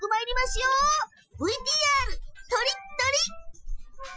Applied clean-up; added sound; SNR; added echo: classical method Wiener filter.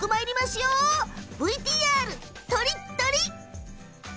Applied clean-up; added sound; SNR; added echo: none; none; none; none.